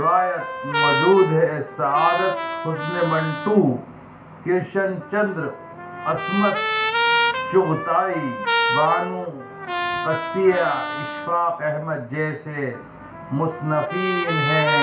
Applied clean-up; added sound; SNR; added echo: none; Trumpet; 3 dB; reverberation time 0.3 s.